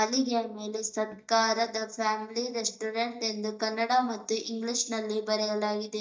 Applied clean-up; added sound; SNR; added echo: neural mask model DeepFilterNet 3.